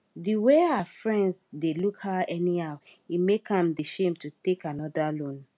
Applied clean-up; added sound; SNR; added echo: none; none; none; none.